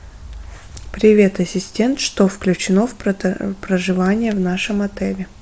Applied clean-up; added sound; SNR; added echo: none; none; none; none.